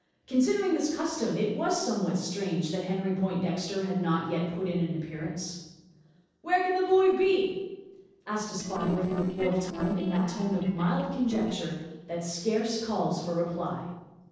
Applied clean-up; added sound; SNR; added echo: neural separator model SepFormer DNS4.